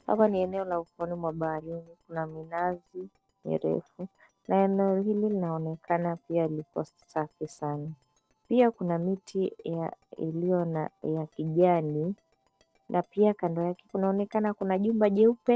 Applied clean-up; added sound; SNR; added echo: neural separator model SepFormer DNS4.